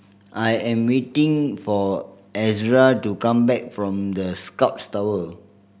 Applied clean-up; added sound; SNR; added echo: none; none; none; none.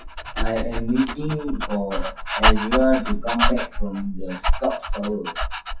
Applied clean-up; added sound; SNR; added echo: classical method WPE with log-MMSE.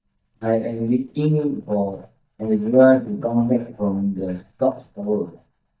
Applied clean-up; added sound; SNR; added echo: neural mask model DeepFilterNet 3.